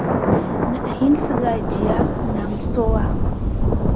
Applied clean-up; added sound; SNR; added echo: none; Thunder; -5 dB; none.